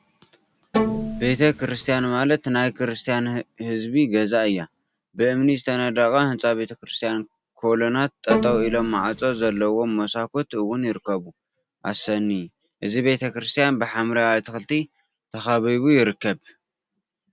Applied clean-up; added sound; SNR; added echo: none; Bowed string instrument; 4 dB; none.